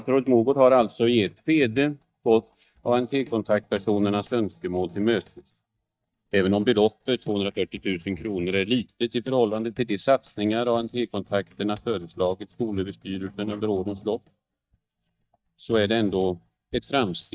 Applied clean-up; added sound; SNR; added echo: neural mask model DeepFilterNet 3.